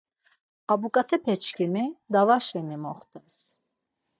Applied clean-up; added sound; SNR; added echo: neural mask model DeepFilterNet 3.